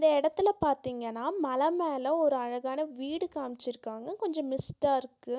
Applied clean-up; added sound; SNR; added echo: none; none; none; none.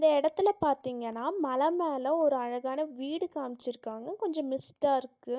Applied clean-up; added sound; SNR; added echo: neural mask model DeepFilterNet 3.